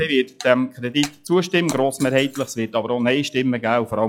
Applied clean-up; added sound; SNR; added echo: classical method log-MMSE.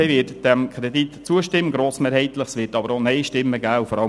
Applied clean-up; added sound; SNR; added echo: none; none; none; none.